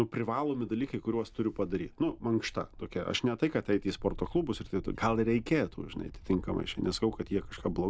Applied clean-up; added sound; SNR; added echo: none; Wind / Bird; 16 dB; none.